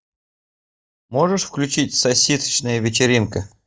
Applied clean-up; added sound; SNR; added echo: neural mask model DeepFilterNet 3.